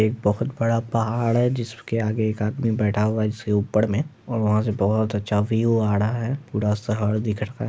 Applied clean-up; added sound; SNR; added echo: none; none; none; none.